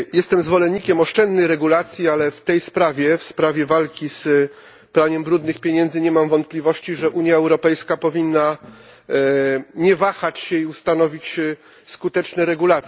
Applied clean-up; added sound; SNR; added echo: none; none; none; none.